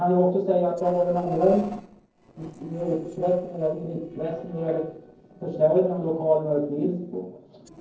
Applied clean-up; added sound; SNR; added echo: neural separator model SepFormer DNS4.